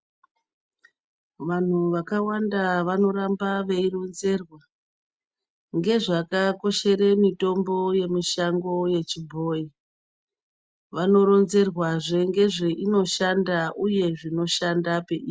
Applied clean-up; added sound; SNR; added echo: none; none; none; none.